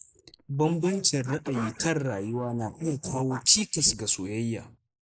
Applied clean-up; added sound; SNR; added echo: neural mask model Resemble Enhance denoiser.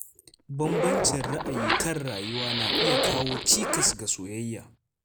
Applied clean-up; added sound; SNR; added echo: none; Zipper (clothing) + Fire; 0 dB; none.